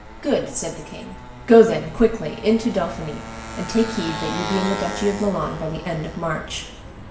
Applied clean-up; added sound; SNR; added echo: none; Motorcycle; 11 dB; reverberation time 0.7 s.